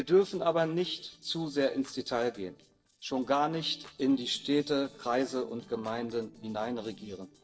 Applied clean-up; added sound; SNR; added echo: neural separator model SepFormer DNS4.